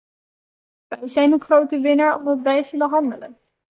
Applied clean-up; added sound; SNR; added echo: neural mask model DeepFilterNet 3.